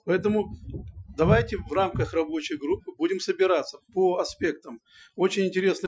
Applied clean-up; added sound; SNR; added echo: classical method Wiener filter.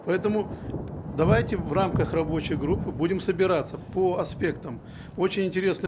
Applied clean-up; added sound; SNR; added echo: none; Thunder; 6 dB; none.